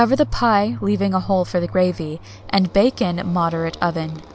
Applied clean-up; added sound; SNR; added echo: none; Motorcycle; 17 dB; none.